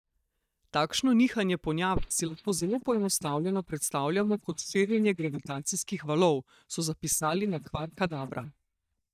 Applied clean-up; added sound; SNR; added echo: neural mask model DeepFilterNet 3.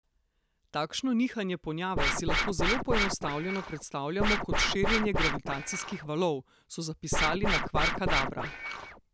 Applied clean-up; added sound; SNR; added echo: none; Scratching (performance technique); -3 dB; none.